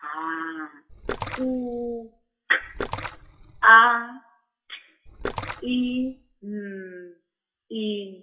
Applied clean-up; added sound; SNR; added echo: classical method WPE with log-MMSE.